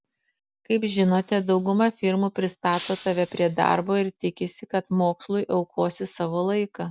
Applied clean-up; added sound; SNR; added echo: none; Shatter; 13 dB; none.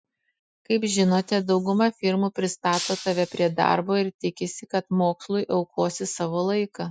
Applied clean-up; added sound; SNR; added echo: classical method Wiener filter.